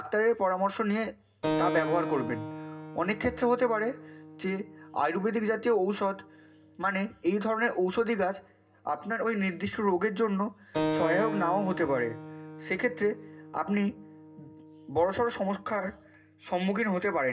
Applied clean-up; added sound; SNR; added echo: none; Keyboard (musical); 9 dB; reverberation time 0.2 s.